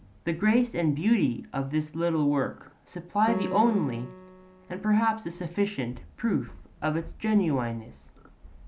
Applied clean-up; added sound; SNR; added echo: none; Piano; 13 dB; none.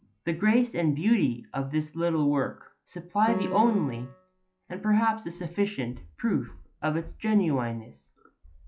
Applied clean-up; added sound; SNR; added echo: classical method log-MMSE.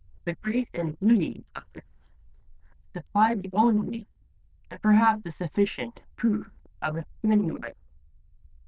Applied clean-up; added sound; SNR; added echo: neural diffusion model UNIVERSE++.